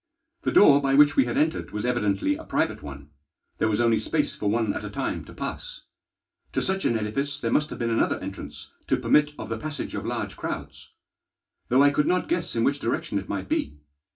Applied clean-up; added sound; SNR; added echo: none; none; none; reverberation time 0.2 s.